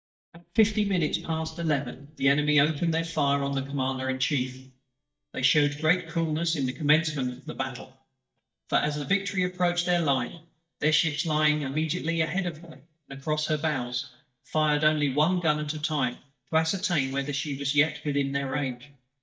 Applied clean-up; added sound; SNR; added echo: neural mask model DeepFilterNet 3.